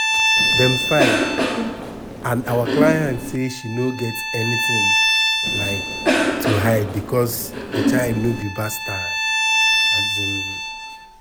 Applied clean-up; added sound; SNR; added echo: none; Cough + Bowed string instrument; -3 dB; none.